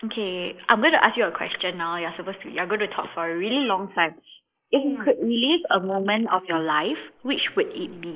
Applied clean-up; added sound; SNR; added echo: neural mask model Resemble Enhance denoiser.